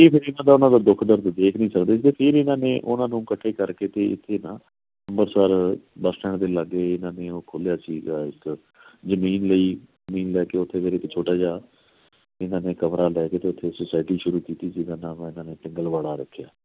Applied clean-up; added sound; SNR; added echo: none; none; none; none.